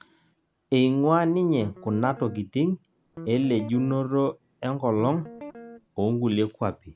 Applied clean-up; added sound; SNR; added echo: none; Guitar; 17 dB; none.